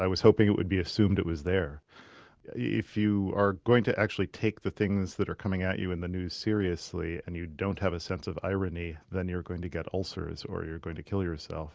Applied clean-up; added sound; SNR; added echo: none; none; none; none.